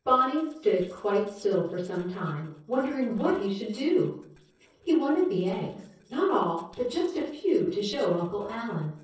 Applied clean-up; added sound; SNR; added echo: neural separator model SepFormer DNS4.